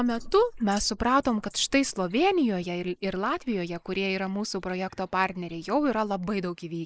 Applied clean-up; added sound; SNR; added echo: neural mask model Resemble Enhance denoiser.